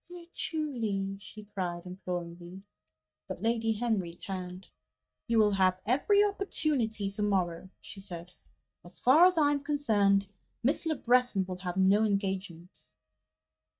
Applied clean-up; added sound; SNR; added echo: neural mask model DeepFilterNet 3.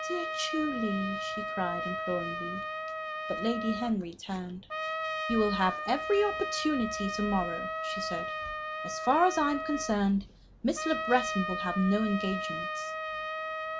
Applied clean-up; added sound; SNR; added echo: none; Trumpet; 4 dB; none.